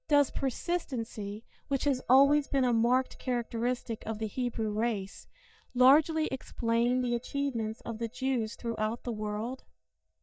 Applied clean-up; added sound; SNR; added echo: neural mask model DeepFilterNet 3.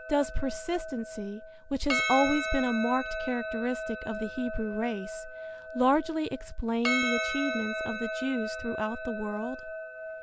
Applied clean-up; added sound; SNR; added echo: none; Percussion; 4 dB; none.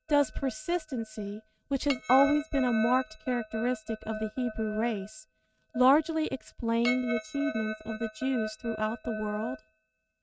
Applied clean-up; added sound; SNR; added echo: neural mask model RNNoise.